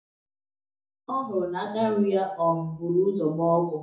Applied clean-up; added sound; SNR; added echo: none; none; none; reverberation time 0.6 s.